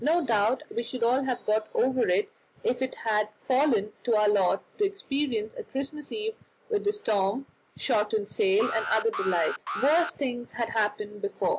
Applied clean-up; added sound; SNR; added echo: none; Alarm; 7 dB; none.